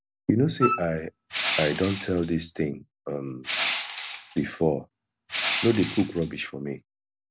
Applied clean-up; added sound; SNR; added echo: none; Crushing + Wind instrument, woodwind instrument; 5 dB; none.